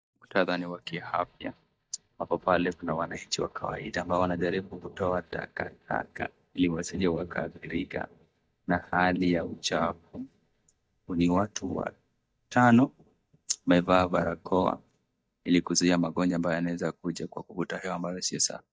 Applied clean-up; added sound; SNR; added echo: neural mask model DeepFilterNet 3.